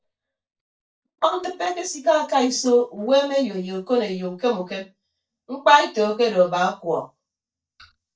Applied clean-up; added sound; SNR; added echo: neural mask model DeepFilterNet 3.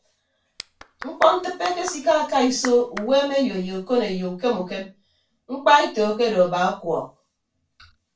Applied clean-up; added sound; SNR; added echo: none; Clapping; 15 dB; reverberation time 0.2 s.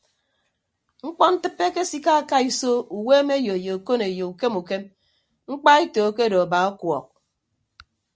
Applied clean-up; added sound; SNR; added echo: none; none; none; none.